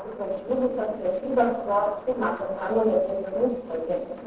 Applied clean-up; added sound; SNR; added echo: neural separator model SepFormer DNS4.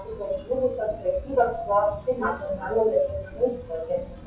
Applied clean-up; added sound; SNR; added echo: classical method WPE with log-MMSE.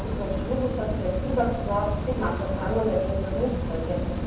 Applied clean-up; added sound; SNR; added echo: none; Fire; 0 dB; reverberation time 0.9 s.